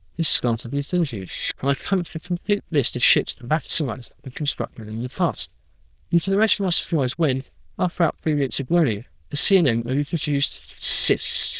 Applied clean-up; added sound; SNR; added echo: neural diffusion model UNIVERSE++.